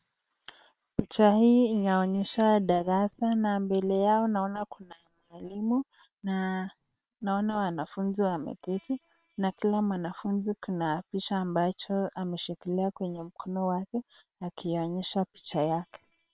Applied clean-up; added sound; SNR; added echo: neural separator model SepFormer WHAM!.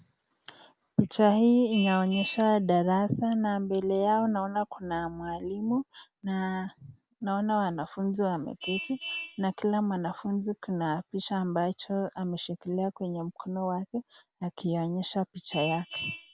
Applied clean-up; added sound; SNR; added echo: none; Vehicle horn, car horn, honking; 17 dB; none.